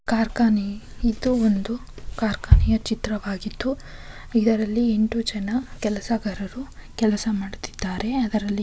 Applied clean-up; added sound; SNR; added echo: none; Bass drum; -1 dB; none.